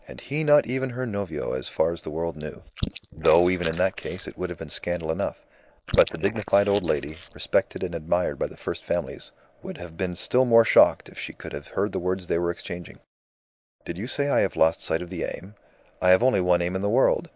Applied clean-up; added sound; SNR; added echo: neural mask model Resemble Enhance denoiser.